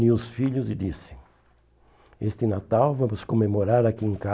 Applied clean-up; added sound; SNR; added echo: none; none; none; none.